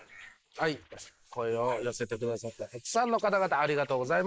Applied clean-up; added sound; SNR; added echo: neural mask model Resemble Enhance denoiser.